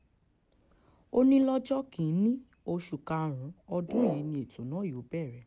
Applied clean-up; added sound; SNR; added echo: none; Brass instrument; 7 dB; none.